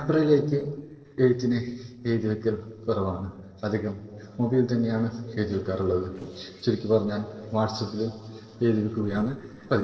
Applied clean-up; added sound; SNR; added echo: neural separator model SepFormer DNS4.